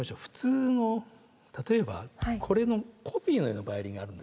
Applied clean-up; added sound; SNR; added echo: none; Thump, thud; 11 dB; none.